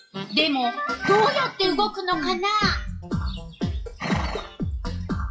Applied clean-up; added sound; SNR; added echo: classical method WPE with log-MMSE.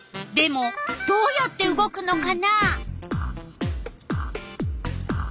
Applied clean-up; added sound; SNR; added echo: none; none; none; none.